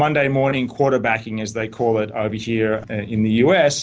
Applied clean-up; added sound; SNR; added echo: none; none; none; none.